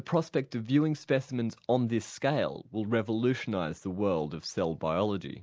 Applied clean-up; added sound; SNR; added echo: none; none; none; none.